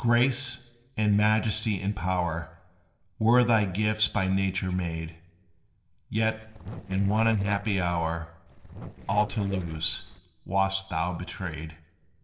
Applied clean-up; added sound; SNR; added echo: neural separator model SepFormer DNS4.